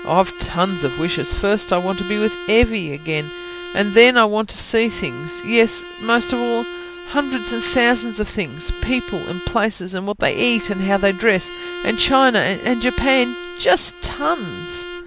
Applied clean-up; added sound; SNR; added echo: none; Bowed string instrument; 12 dB; none.